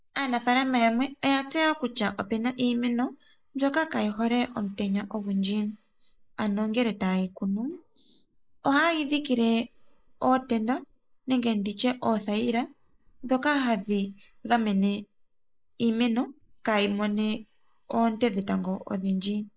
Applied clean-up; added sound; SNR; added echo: neural mask model Resemble Enhance denoiser.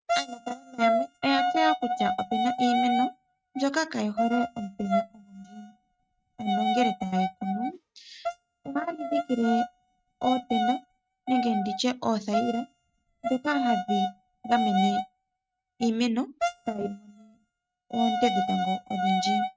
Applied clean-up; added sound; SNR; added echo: neural mask model RNNoise.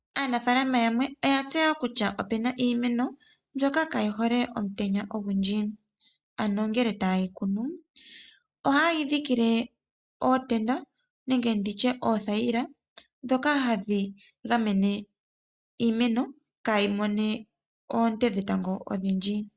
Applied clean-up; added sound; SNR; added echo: none; none; none; none.